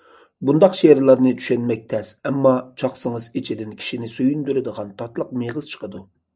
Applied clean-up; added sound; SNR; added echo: none; none; none; none.